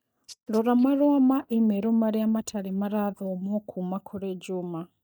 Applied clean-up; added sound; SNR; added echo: neural mask model DeepFilterNet 3.